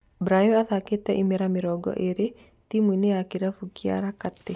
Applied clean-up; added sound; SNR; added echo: none; none; none; none.